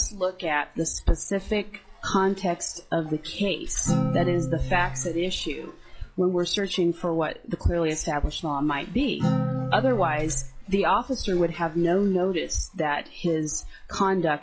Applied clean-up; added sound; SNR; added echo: classical method log-MMSE.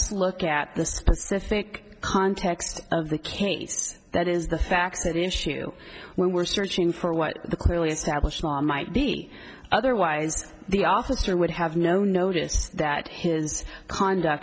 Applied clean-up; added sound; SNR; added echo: none; none; none; none.